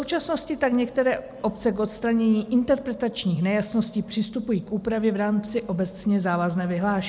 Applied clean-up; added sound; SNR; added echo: none; none; none; none.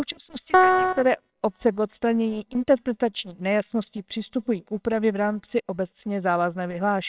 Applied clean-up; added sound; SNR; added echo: neural separator model SepFormer WHAMR!.